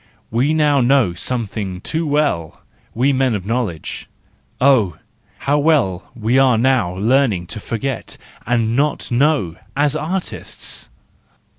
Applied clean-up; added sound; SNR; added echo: none; none; none; none.